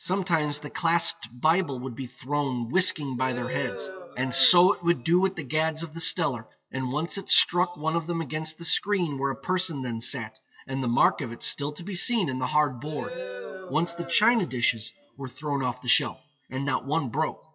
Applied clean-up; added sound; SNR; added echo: classical method WPE with log-MMSE.